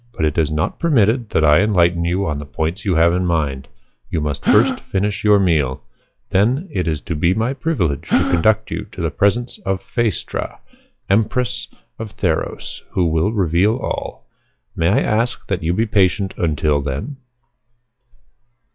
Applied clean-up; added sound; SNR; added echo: classical method log-MMSE.